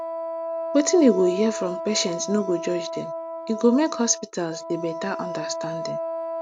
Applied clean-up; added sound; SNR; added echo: none; Wind instrument, woodwind instrument; 7 dB; none.